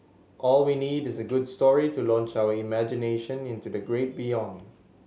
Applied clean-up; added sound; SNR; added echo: none; none; none; none.